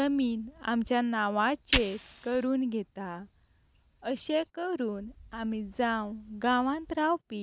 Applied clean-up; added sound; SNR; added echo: none; Fire; 11 dB; none.